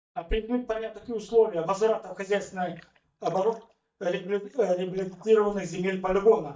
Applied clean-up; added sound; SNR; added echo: neural mask model DeepFilterNet 3.